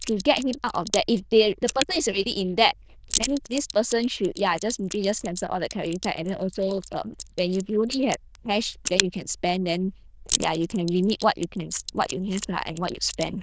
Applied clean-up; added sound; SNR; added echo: neural diffusion model UNIVERSE++.